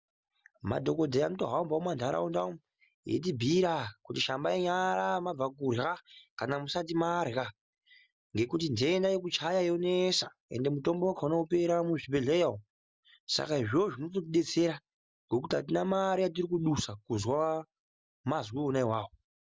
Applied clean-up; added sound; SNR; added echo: none; none; none; none.